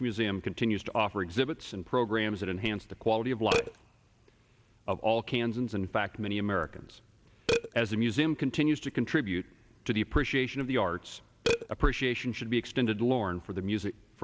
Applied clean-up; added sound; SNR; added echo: none; Burping, eructation; 10 dB; none.